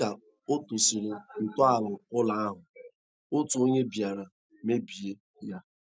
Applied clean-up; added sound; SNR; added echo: none; none; none; none.